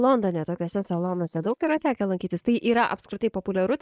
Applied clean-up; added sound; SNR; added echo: neural mask model Resemble Enhance denoiser.